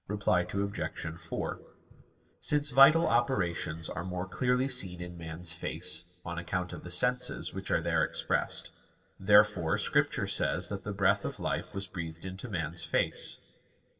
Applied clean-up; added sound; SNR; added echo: none; none; none; reverberation time 1.5 s.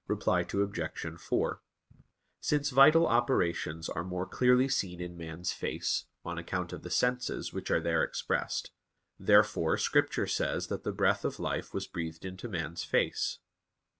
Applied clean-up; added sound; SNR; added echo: none; none; none; none.